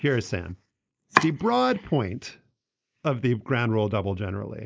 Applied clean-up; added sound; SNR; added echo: neural mask model Resemble Enhance denoiser.